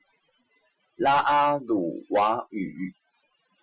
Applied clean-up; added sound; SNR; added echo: classical method Wiener filter.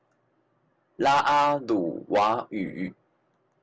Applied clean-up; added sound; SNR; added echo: none; none; none; none.